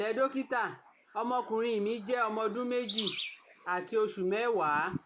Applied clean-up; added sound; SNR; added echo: none; Bird vocalization, bird call, bird song; 2 dB; none.